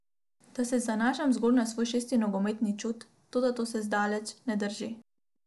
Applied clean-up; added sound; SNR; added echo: none; none; none; none.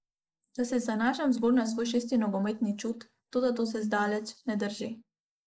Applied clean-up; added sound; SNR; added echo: neural mask model Resemble Enhance denoiser.